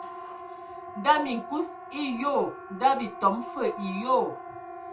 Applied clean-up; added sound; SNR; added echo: none; Siren; 11 dB; reverberation time 0.2 s.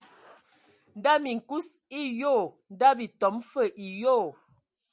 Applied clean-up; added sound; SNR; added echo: none; none; none; none.